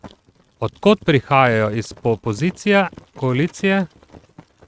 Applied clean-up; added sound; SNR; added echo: neural mask model RNNoise.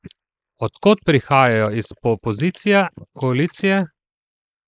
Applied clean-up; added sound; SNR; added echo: neural mask model Resemble Enhance denoiser.